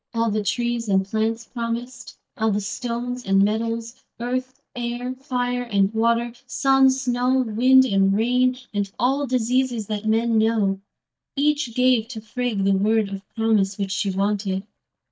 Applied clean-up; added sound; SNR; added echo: neural mask model DeepFilterNet 3.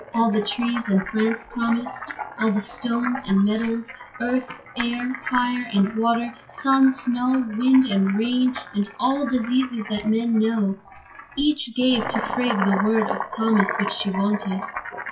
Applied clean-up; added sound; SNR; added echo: classical method WPE with log-MMSE.